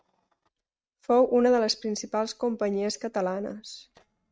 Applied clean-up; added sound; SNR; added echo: neural mask model RNNoise.